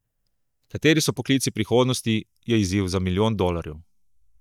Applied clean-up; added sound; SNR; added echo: neural mask model DeepFilterNet 3.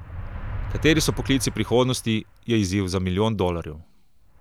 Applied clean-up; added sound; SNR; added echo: none; Motor vehicle (road); 11 dB; none.